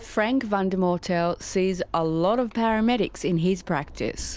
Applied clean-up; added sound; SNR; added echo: none; none; none; none.